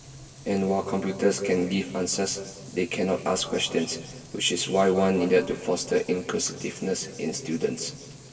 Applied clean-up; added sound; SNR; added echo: none; Frying (food); 19 dB; reverberation time 2.0 s.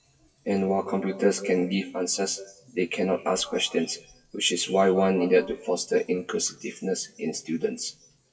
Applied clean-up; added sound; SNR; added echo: classical method WPE with log-MMSE.